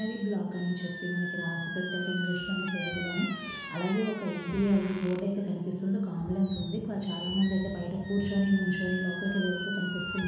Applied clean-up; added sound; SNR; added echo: none; Squeak; 7 dB; reverberation time 1.1 s.